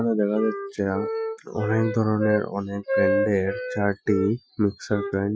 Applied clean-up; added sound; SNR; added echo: classical method Wiener filter.